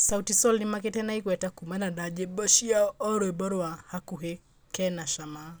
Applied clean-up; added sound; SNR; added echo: none; none; none; none.